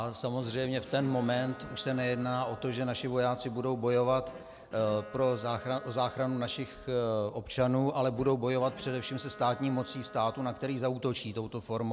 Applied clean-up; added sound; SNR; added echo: none; Bowed string instrument; 20 dB; none.